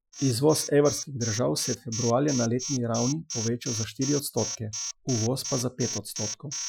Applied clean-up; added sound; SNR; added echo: classical method Wiener filter.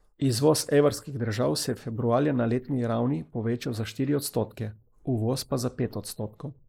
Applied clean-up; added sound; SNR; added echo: neural mask model Resemble Enhance denoiser.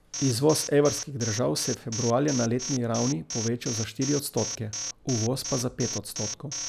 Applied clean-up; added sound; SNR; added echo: none; Alarm; 8 dB; none.